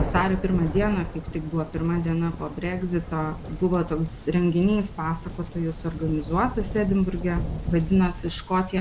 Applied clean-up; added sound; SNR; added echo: none; Thunder; 9 dB; none.